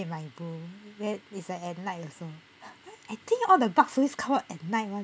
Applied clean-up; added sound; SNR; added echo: none; none; none; none.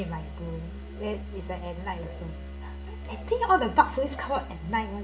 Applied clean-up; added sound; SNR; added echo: none; Musical instrument; 8 dB; reverberation time 0.5 s.